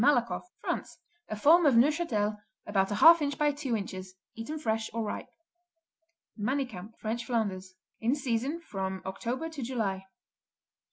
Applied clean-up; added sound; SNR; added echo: none; none; none; none.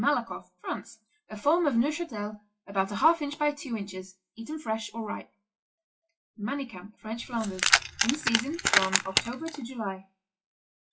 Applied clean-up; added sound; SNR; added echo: classical method WPE with log-MMSE.